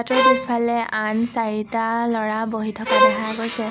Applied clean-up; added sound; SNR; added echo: none; Bowed string instrument; -3 dB; none.